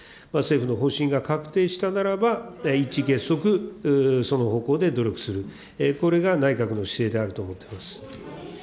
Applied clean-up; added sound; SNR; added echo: none; none; none; none.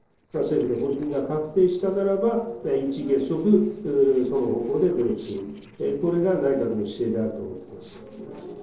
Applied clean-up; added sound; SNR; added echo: neural separator model SepFormer DNS4.